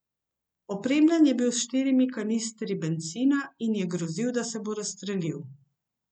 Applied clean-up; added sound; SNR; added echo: none; none; none; none.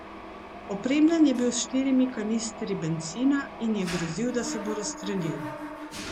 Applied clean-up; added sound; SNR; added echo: none; Mechanisms; 11 dB; none.